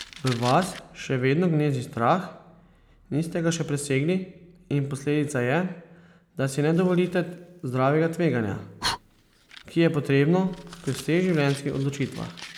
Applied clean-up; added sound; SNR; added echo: none; Fire; 17 dB; none.